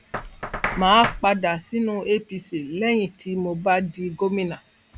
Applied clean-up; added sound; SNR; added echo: none; Clapping + Knock; 12 dB; none.